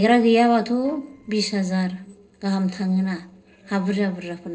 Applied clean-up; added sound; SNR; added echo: neural separator model SepFormer DNS4.